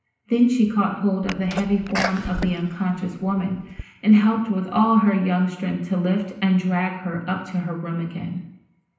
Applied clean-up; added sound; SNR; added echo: none; Sneeze; 10 dB; reverberation time 0.8 s.